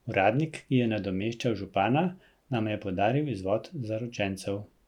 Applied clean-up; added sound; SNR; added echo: none; none; none; none.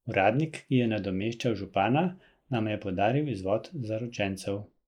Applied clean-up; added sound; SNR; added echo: neural mask model Resemble Enhance denoiser.